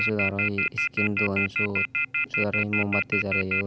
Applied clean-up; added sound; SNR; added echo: none; Telephone; -2 dB; none.